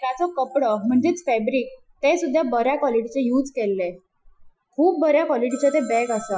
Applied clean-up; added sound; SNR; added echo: classical method Wiener filter.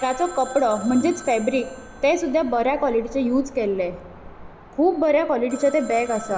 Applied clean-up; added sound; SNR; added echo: none; Engine + Telephone; 19 dB; none.